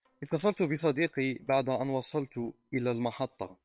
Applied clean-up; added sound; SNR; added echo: neural separator model SepFormer WHAM!.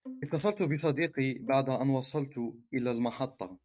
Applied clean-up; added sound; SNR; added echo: neural mask model RNNoise.